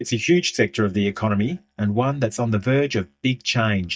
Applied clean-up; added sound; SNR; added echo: neural mask model DeepFilterNet 3.